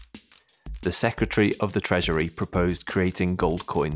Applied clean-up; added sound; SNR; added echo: none; Drum kit; 15 dB; none.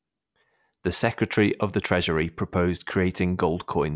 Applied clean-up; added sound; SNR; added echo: none; none; none; none.